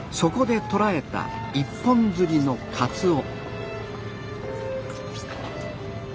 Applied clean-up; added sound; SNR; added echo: none; Wind instrument, woodwind instrument; 16 dB; none.